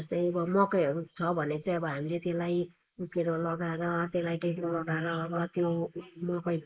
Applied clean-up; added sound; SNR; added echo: neural mask model Resemble Enhance denoiser.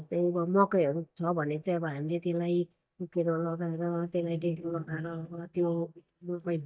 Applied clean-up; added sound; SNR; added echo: neural mask model DeepFilterNet 3.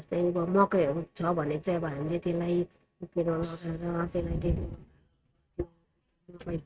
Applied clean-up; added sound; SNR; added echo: neural mask model RNNoise.